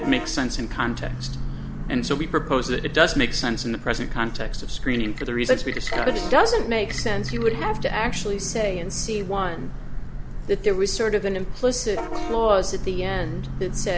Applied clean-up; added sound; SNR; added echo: none; Bus / Vehicle horn, car horn, honking; 11 dB; none.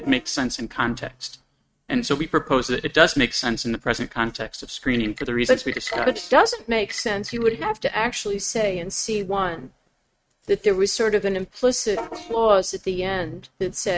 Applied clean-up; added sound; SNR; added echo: neural mask model RNNoise.